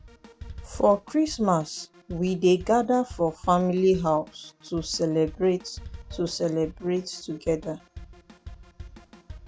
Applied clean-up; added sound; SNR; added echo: none; Drum kit; 18 dB; none.